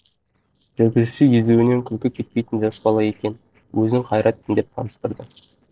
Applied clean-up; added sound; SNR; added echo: neural separator model SepFormer DNS4.